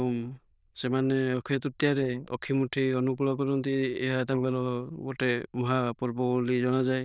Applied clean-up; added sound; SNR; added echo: neural diffusion model UNIVERSE++.